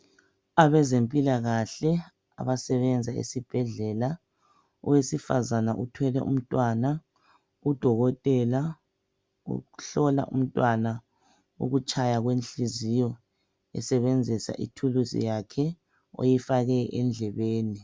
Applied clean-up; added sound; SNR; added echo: none; none; none; none.